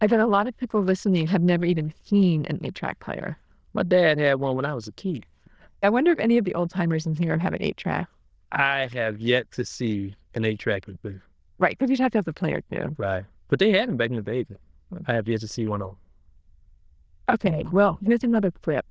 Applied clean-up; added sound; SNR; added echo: neural diffusion model UNIVERSE++.